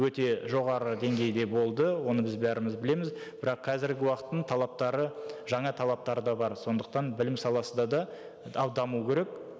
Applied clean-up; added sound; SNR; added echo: none; none; none; none.